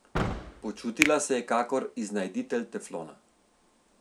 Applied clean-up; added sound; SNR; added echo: none; Finger snapping + Slam / Car; 5 dB; none.